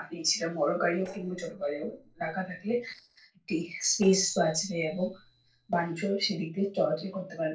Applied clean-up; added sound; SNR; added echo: neural separator model SepFormer DNS4.